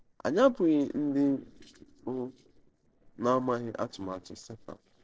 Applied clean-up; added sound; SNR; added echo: neural separator model SepFormer DNS4.